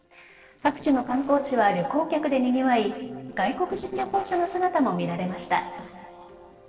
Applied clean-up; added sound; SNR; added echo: neural separator model SepFormer DNS4.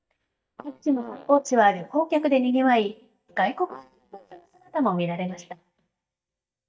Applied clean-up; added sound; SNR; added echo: neural mask model DeepFilterNet 3.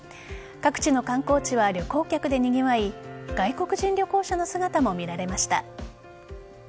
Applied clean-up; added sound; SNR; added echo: none; none; none; none.